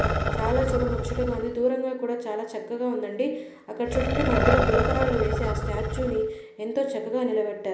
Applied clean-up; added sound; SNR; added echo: none; Growling; 1 dB; none.